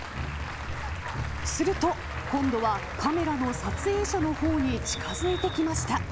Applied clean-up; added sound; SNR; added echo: none; Applause; 10 dB; none.